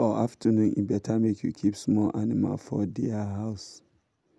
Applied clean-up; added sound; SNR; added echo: none; none; none; none.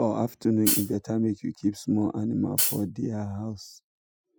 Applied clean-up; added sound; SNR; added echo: classical method Wiener filter.